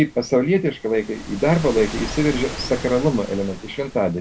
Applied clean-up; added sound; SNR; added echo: none; Waves, surf; 12 dB; none.